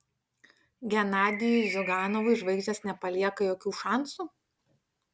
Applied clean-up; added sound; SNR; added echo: none; Bird; 9 dB; none.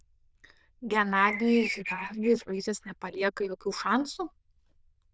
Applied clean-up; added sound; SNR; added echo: neural diffusion model UNIVERSE++.